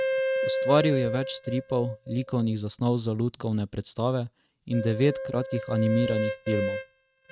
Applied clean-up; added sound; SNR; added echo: neural mask model RNNoise.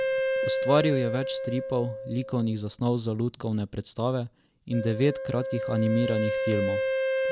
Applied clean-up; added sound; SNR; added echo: none; Wind instrument, woodwind instrument; 3 dB; none.